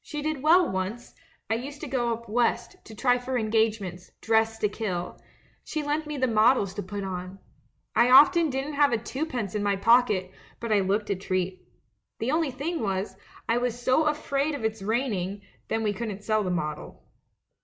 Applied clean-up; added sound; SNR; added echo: none; none; none; none.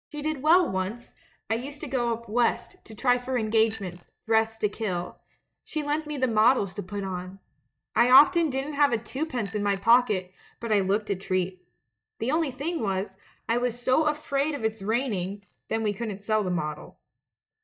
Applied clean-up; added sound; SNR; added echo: neural mask model DeepFilterNet 3.